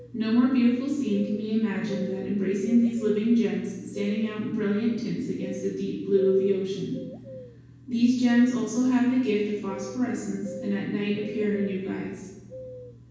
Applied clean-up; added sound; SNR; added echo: none; Bird vocalization, bird call, bird song; 18 dB; reverberation time 1.2 s.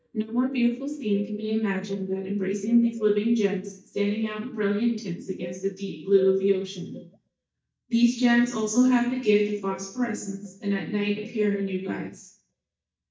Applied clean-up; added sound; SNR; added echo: neural mask model DeepFilterNet 3.